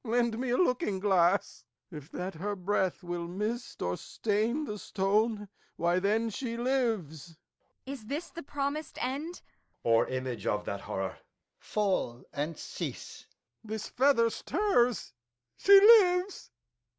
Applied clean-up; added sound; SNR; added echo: none; none; none; none.